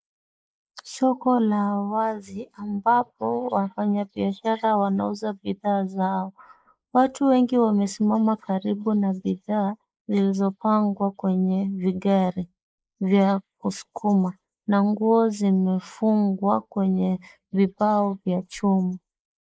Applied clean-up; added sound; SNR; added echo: neural mask model Resemble Enhance denoiser.